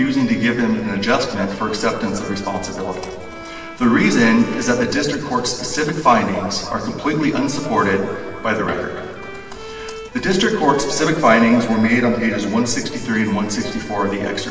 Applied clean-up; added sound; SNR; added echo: none; Bowed string instrument; 17 dB; reverberation time 2.3 s.